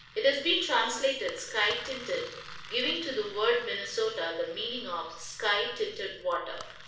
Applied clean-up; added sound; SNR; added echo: none; Engine; 17 dB; reverberation time 0.7 s.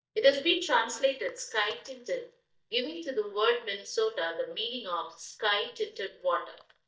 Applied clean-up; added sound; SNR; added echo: neural mask model DeepFilterNet 3.